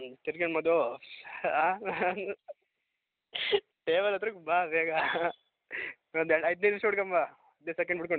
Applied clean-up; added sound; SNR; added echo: none; none; none; none.